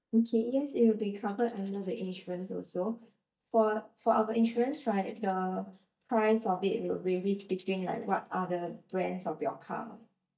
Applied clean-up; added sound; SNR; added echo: neural mask model DeepFilterNet 3.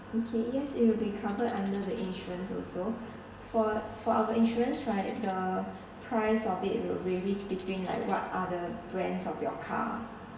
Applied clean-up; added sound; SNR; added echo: none; Tambourine; 18 dB; reverberation time 1.2 s.